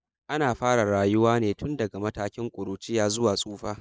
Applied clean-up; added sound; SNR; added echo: neural mask model Resemble Enhance denoiser.